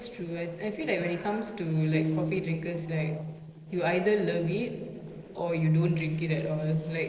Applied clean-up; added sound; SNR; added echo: neural separator model SepFormer DNS4.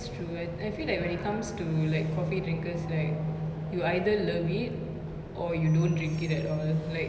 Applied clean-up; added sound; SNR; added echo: none; none; none; none.